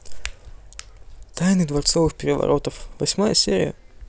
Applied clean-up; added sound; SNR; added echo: none; Hands; 14 dB; none.